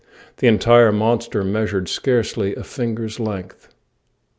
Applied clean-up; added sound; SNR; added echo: none; none; none; none.